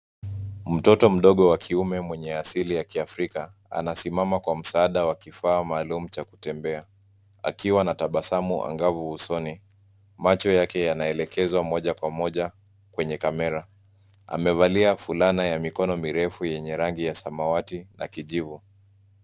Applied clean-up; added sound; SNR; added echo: none; none; none; none.